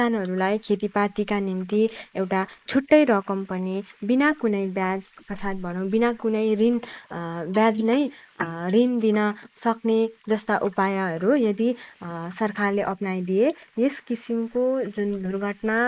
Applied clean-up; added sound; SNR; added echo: neural mask model Resemble Enhance denoiser.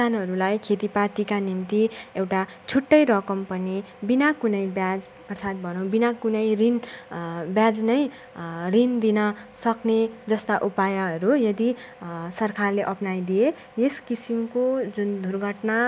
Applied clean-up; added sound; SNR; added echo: none; none; none; none.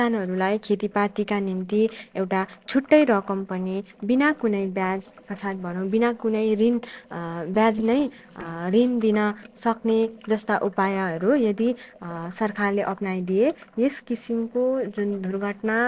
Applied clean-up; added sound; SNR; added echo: neural separator model SepFormer DNS4.